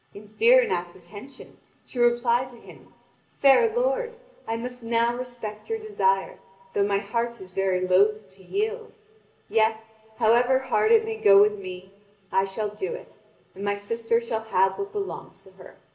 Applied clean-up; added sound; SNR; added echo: none; none; none; reverberation time 2.2 s.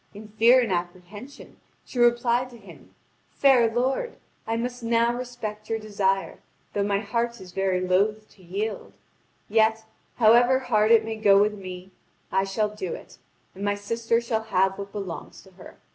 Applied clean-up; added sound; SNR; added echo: none; none; none; none.